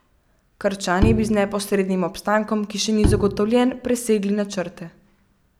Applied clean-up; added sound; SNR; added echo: none; Bowed string instrument; 3 dB; none.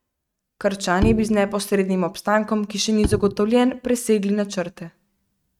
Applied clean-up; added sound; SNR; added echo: neural mask model RNNoise.